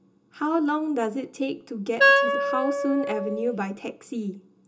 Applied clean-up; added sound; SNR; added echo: none; Wind instrument, woodwind instrument; -4 dB; reverberation time 0.2 s.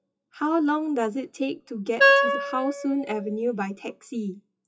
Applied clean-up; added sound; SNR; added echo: classical method WPE with log-MMSE.